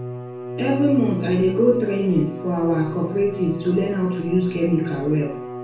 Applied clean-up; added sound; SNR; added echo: none; Bowed string instrument; 10 dB; reverberation time 0.4 s.